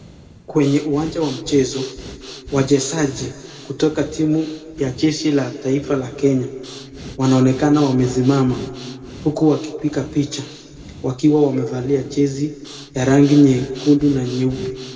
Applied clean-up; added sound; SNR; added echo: none; Breathing; 19 dB; reverberation time 1.8 s.